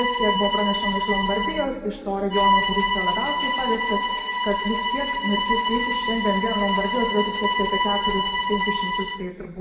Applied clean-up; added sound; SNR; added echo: none; Bowed string instrument; -2 dB; reverberation time 2.0 s.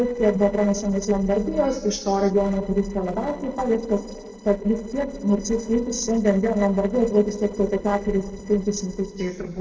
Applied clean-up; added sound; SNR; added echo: neural separator model SepFormer DNS4.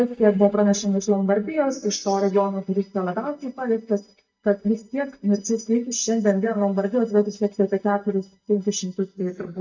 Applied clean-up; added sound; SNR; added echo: neural mask model DeepFilterNet 3.